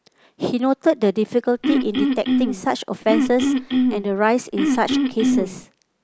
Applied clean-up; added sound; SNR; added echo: none; Cough; -2 dB; none.